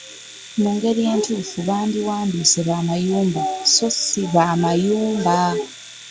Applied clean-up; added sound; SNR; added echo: none; Domestic sounds, home sounds; 19 dB; none.